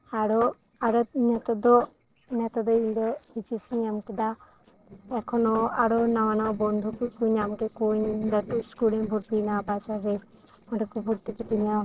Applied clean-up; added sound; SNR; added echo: neural separator model SepFormer DNS4.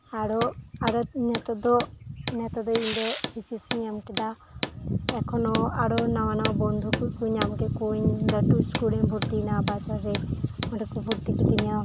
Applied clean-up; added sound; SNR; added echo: none; Hammer + Tearing; 10 dB; none.